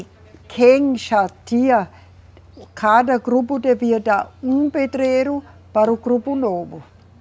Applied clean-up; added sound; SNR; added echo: none; none; none; none.